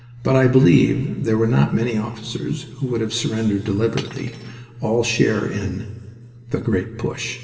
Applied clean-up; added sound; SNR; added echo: none; Cutlery, silverware; 16 dB; reverberation time 2.5 s.